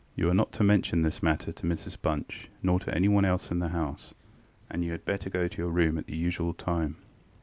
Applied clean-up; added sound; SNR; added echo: none; none; none; none.